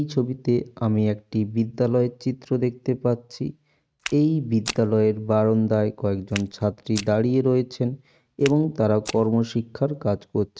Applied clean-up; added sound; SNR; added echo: neural mask model RNNoise.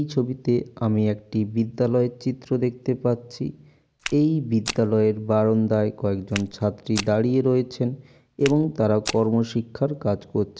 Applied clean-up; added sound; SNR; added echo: none; Walk, footsteps; 13 dB; none.